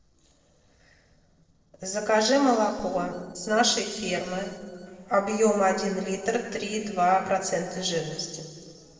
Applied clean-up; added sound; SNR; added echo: neural separator model SepFormer DNS4.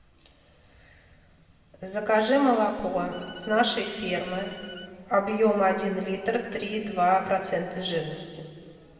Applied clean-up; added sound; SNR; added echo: none; Bowed string instrument; 18 dB; reverberation time 2.2 s.